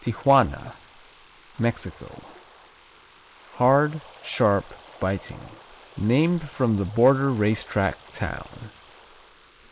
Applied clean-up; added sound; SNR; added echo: neural mask model Resemble Enhance denoiser.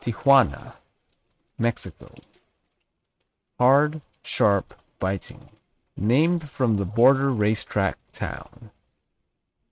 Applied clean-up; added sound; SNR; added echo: neural mask model RNNoise.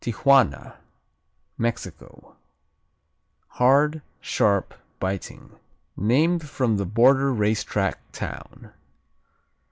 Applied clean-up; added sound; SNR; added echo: none; none; none; none.